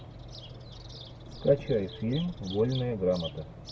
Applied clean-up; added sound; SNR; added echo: none; Bird vocalization, bird call, bird song; 18 dB; none.